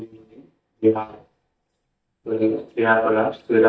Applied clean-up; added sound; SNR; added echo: neural mask model DeepFilterNet 3.